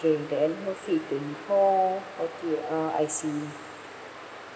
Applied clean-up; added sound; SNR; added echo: none; none; none; none.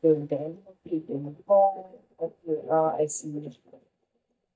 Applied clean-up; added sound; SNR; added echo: neural mask model DeepFilterNet 3.